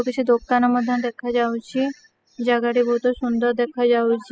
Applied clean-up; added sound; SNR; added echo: classical method spectral subtraction.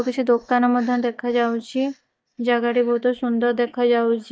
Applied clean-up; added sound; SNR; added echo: neural mask model DeepFilterNet 3.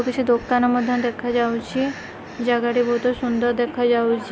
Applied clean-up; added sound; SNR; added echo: none; Knock + Breathing; 19 dB; none.